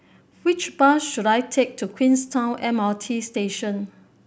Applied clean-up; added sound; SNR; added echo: none; none; none; none.